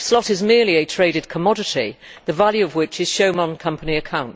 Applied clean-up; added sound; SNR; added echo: none; none; none; none.